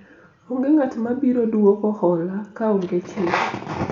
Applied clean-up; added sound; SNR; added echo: none; none; none; reverberation time 0.5 s.